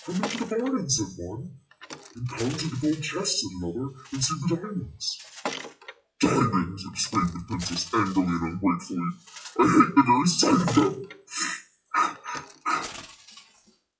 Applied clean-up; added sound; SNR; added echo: classical method WPE with log-MMSE.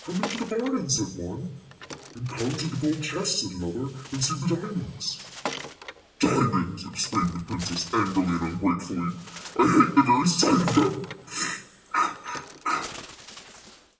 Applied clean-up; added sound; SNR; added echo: none; Bird; 15 dB; reverberation time 0.7 s.